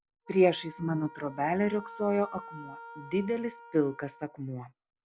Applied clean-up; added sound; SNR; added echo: none; Wind instrument, woodwind instrument; 18 dB; none.